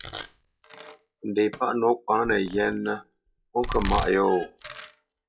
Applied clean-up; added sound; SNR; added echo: classical method log-MMSE.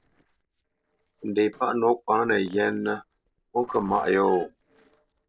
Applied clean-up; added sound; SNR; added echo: neural separator model SepFormer DNS4.